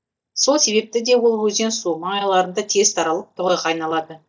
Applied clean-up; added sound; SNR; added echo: neural mask model DeepFilterNet 3.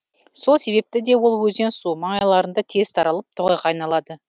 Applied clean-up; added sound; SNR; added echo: none; none; none; none.